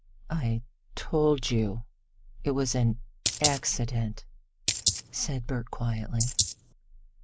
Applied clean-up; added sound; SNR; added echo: neural mask model Resemble Enhance denoiser.